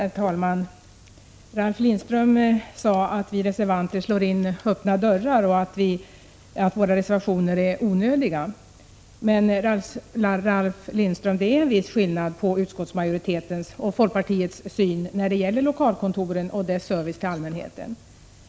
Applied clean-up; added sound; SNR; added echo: none; none; none; none.